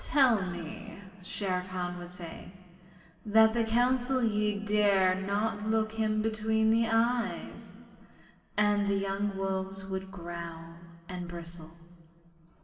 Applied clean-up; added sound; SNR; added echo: none; none; none; reverberation time 2.3 s.